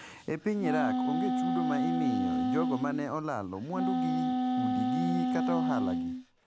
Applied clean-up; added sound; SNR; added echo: none; Wind instrument, woodwind instrument; -5 dB; none.